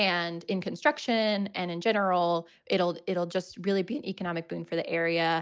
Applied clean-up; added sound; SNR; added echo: none; none; none; none.